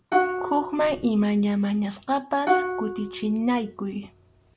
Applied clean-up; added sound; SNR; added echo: none; Plucked string instrument; 4 dB; none.